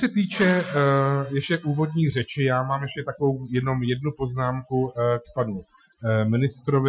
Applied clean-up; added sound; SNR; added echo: classical method Wiener filter.